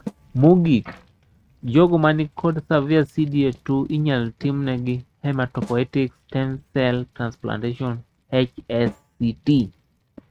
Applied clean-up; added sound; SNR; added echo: neural mask model RNNoise.